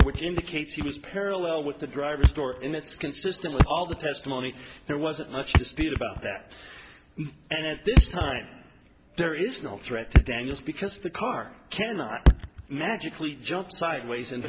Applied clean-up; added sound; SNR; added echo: none; Thump, thud; -3 dB; none.